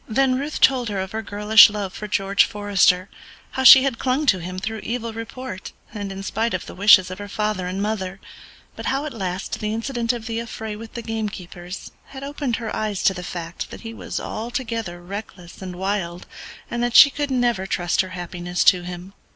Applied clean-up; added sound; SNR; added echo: none; none; none; none.